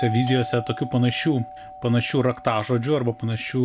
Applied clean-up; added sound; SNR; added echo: none; Doorbell; 14 dB; none.